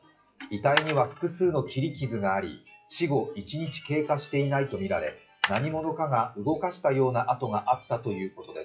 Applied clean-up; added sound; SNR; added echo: classical method WPE with log-MMSE.